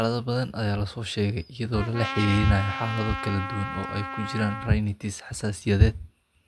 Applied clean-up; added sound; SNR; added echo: none; Trumpet; 8 dB; none.